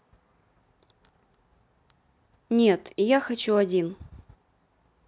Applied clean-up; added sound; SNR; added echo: none; none; none; none.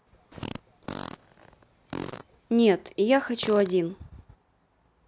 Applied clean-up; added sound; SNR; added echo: none; Fart; 14 dB; none.